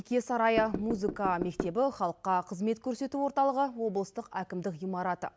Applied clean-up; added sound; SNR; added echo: none; Knock / Wood; 6 dB; none.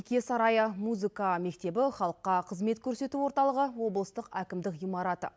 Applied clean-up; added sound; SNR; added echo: none; none; none; none.